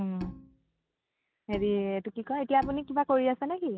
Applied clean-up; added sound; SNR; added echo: none; Bowed string instrument; 16 dB; none.